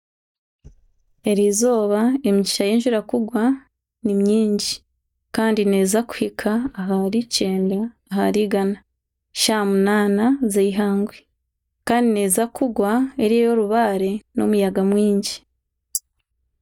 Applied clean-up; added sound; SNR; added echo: neural mask model DeepFilterNet 3.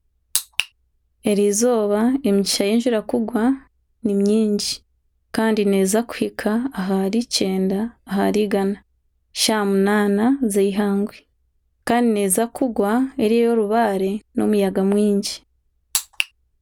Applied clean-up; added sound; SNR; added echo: none; none; none; none.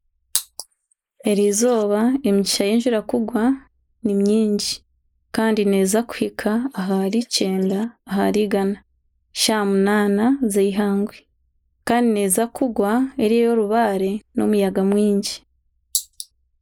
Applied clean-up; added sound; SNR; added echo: neural mask model Resemble Enhance denoiser.